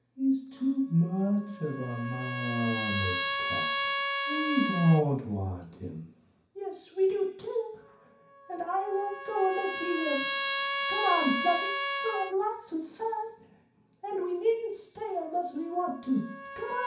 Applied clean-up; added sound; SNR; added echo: none; Trumpet; 5 dB; reverberation time 0.6 s.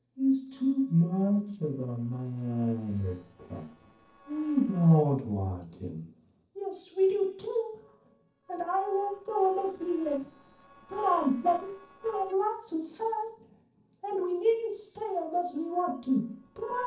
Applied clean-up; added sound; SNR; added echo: neural separator model SepFormer DNS4.